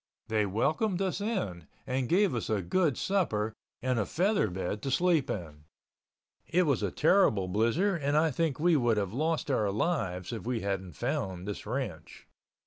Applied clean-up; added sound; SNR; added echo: none; none; none; none.